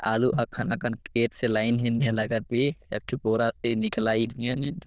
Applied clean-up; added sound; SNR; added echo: neural diffusion model UNIVERSE++.